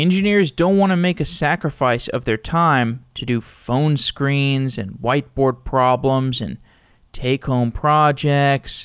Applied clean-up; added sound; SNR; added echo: none; none; none; none.